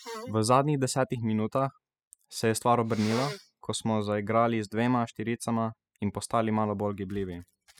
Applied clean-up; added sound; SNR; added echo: classical method spectral subtraction.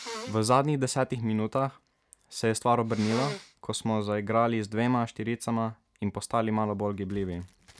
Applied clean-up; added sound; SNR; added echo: none; Sneeze; 18 dB; none.